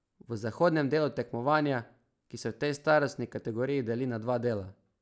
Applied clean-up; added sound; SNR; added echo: none; none; none; none.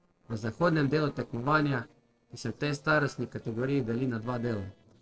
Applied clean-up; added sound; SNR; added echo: neural separator model SepFormer DNS4.